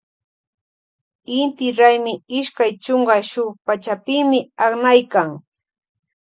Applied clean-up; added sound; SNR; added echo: none; none; none; none.